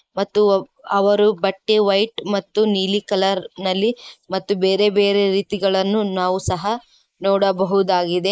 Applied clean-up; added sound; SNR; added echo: neural mask model Resemble Enhance denoiser.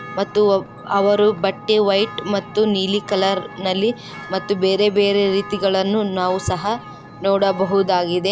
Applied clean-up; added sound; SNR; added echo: none; Ocean + Church bell; 16 dB; none.